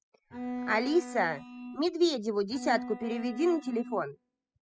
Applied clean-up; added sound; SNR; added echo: classical method spectral subtraction.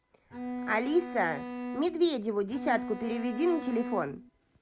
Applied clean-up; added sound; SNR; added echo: none; Bowed string instrument; 8 dB; none.